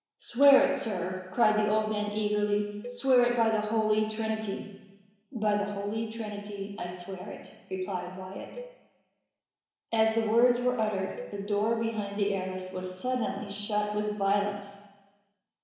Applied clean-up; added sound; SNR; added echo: none; Cowbell; 19 dB; reverberation time 1.0 s.